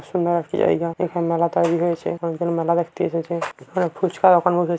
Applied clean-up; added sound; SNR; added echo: none; none; none; none.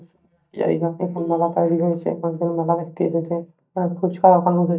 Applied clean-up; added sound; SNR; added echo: neural mask model DeepFilterNet 3.